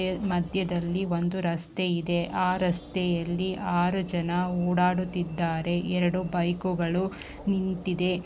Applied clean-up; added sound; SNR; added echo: none; Alarm / Engine / Train; 18 dB; none.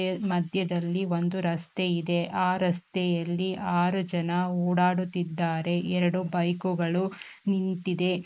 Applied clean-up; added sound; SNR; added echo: neural mask model Resemble Enhance denoiser.